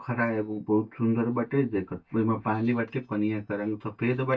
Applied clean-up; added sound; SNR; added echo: neural mask model DeepFilterNet 3.